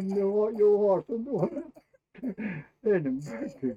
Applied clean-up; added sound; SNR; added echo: neural mask model RNNoise.